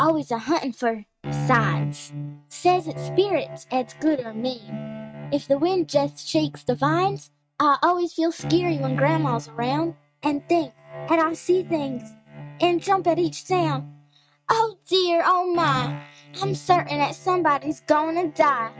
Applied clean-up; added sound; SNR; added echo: neural mask model RNNoise.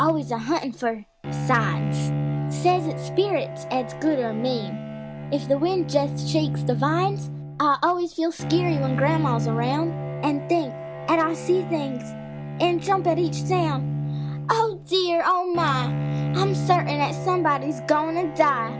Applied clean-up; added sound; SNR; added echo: none; Bowed string instrument; 4 dB; none.